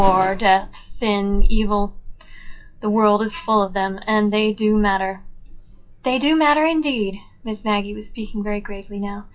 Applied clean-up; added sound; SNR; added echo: classical method WPE with log-MMSE.